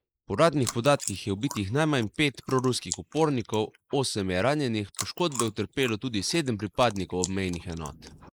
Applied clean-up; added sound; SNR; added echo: neural mask model Resemble Enhance denoiser.